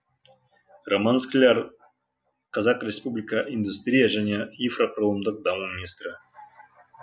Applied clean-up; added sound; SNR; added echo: none; none; none; none.